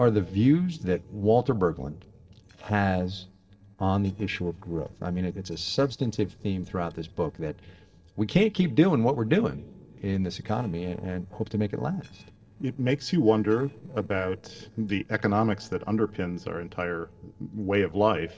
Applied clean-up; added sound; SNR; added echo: neural separator model SepFormer DNS4.